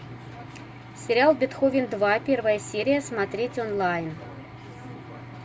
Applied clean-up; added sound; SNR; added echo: none; none; none; none.